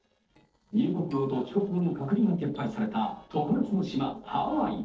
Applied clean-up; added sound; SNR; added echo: neural separator model SepFormer DNS4.